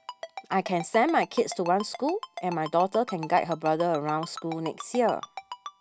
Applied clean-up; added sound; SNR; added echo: none; Ringtone; 14 dB; none.